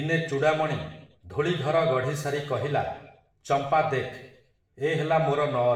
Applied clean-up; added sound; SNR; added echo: none; none; none; reverberation time 0.8 s.